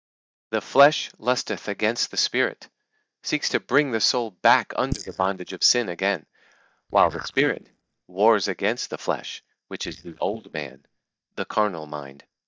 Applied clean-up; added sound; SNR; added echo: neural mask model DeepFilterNet 3.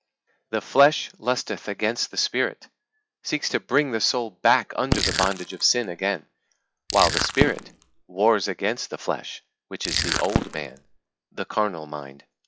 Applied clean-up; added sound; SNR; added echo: classical method log-MMSE.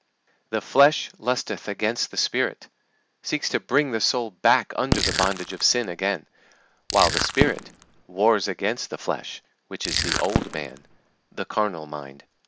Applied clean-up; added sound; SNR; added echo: none; Fireworks + Crushing; 5 dB; none.